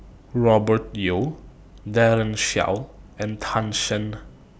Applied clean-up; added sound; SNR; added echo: none; none; none; none.